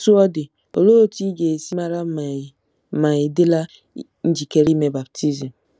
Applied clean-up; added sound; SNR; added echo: none; none; none; none.